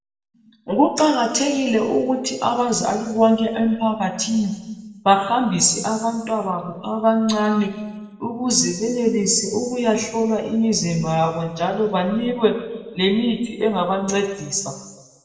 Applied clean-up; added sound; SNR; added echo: none; none; none; reverberation time 1.1 s.